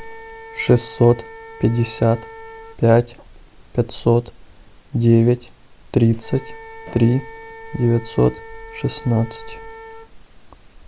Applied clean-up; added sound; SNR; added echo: none; Wind instrument, woodwind instrument; 19 dB; none.